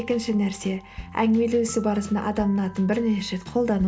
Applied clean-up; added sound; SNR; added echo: none; none; none; none.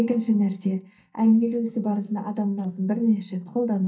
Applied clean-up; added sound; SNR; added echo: neural mask model DeepFilterNet 3.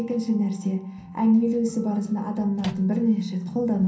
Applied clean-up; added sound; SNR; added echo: none; Microwave oven; 17 dB; reverberation time 0.6 s.